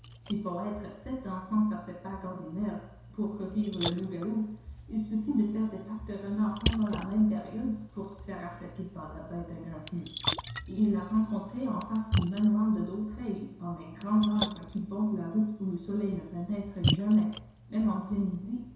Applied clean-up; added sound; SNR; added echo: none; Splash, splatter; 7 dB; reverberation time 0.7 s.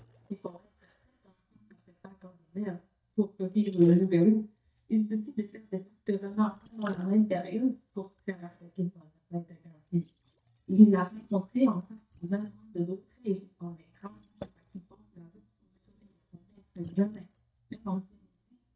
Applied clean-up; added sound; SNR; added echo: neural mask model DeepFilterNet 3.